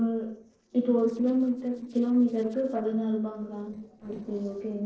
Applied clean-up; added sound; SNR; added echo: neural separator model SepFormer DNS4.